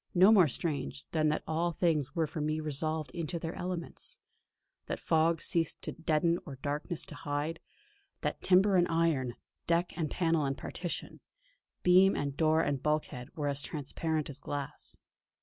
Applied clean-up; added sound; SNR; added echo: none; none; none; none.